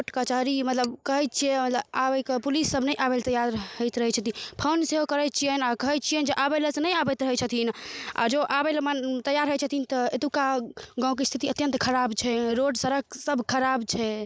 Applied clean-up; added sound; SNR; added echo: neural mask model Resemble Enhance denoiser.